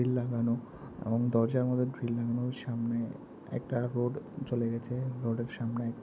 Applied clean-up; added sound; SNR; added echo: none; none; none; none.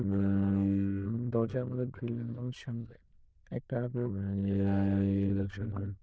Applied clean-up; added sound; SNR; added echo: neural diffusion model UNIVERSE++.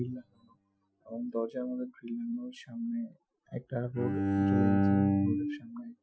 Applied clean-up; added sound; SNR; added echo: classical method Wiener filter.